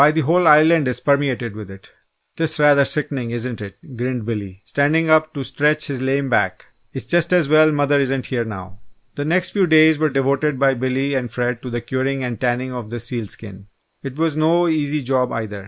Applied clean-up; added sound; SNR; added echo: neural mask model Resemble Enhance denoiser.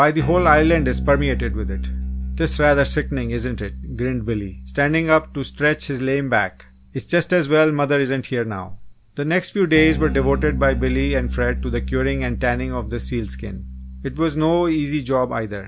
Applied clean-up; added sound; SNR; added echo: none; Bass guitar; 8 dB; none.